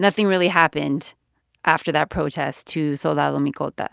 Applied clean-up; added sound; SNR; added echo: none; none; none; none.